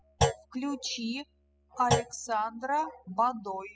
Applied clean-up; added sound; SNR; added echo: classical method spectral subtraction.